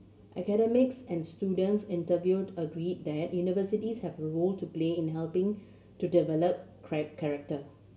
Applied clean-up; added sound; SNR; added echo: none; none; none; reverberation time 0.7 s.